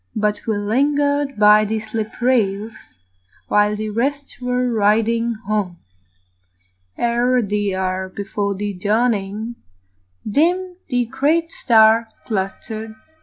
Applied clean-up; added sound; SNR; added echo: none; none; none; none.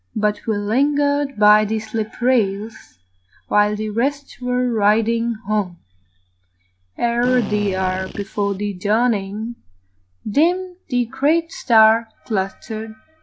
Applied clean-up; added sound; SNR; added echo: none; Drill; 12 dB; none.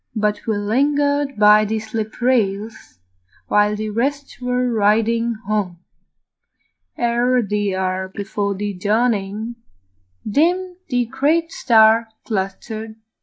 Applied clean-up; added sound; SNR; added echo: neural mask model Resemble Enhance denoiser.